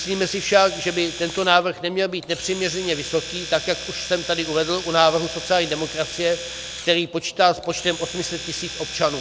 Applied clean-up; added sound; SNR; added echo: none; Domestic sounds, home sounds; 11 dB; none.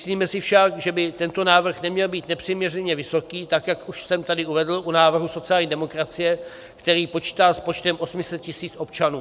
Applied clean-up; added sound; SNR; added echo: none; none; none; none.